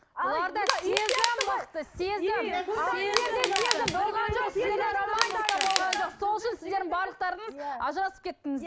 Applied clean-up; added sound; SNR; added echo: none; Crushing; 3 dB; none.